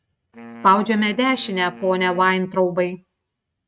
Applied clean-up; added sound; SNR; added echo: neural mask model RNNoise.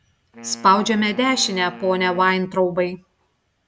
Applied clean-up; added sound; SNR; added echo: none; Wind instrument, woodwind instrument; 19 dB; none.